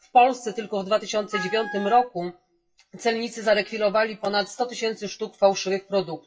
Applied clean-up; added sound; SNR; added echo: classical method WPE with log-MMSE.